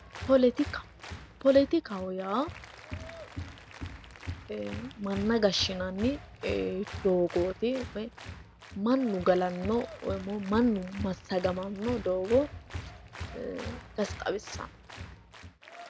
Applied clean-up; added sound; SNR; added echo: none; Applause; 12 dB; none.